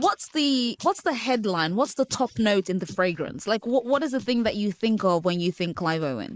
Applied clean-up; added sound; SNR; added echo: neural mask model Resemble Enhance denoiser.